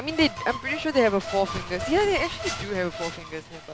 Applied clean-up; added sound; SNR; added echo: none; Squeak + Bird; 9 dB; none.